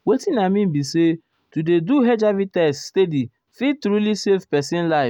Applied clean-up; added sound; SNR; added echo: none; none; none; none.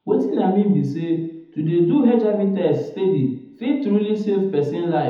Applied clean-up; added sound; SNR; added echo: none; none; none; reverberation time 1.0 s.